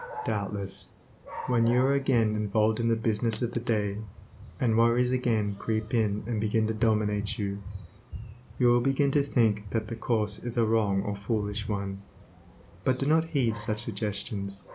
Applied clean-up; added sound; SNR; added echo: none; Dog; 16 dB; none.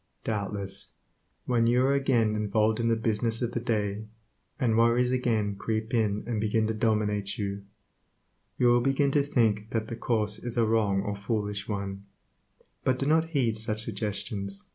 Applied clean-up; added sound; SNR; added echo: none; none; none; none.